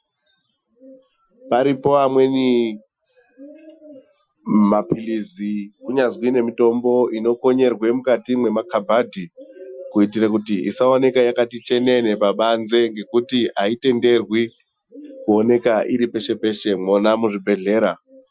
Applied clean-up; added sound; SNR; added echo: classical method Wiener filter.